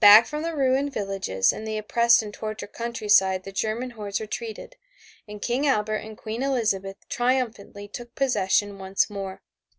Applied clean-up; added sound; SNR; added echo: none; none; none; none.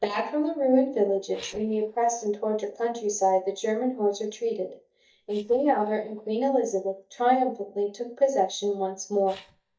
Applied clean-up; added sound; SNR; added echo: neural mask model DeepFilterNet 3.